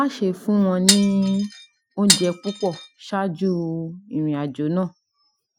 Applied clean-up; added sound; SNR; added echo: classical method Wiener filter.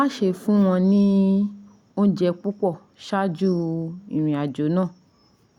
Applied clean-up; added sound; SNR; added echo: none; none; none; none.